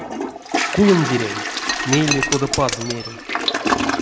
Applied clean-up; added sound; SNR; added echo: none; Toilet flush + Shatter; 1 dB; none.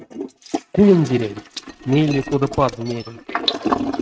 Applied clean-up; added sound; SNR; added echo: neural mask model RNNoise.